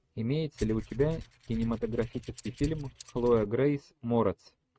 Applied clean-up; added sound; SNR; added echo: neural mask model RNNoise.